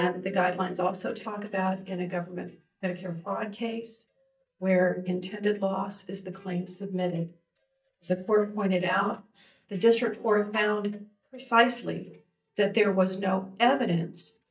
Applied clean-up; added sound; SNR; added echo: neural mask model DeepFilterNet 3.